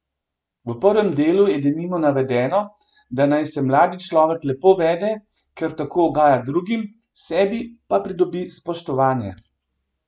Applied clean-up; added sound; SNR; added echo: none; none; none; none.